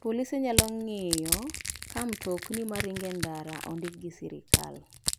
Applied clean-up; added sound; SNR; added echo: none; Crushing; -1 dB; none.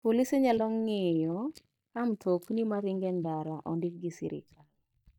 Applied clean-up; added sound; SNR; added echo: neural mask model DeepFilterNet 3.